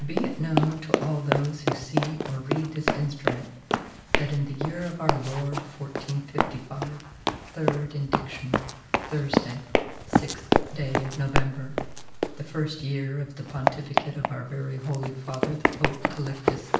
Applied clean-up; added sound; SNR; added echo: none; Run; -3 dB; reverberation time 0.6 s.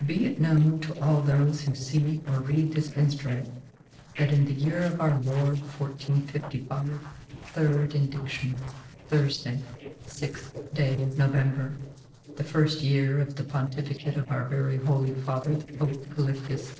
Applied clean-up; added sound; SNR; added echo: neural separator model SepFormer DNS4.